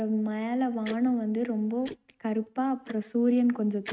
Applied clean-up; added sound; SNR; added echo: neural mask model RNNoise.